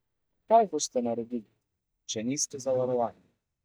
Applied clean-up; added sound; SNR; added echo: neural mask model DeepFilterNet 3.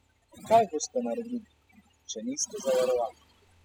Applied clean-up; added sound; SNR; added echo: classical method spectral subtraction.